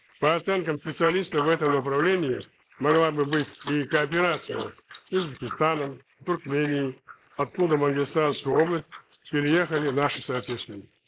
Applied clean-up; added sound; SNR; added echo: neural mask model Resemble Enhance denoiser.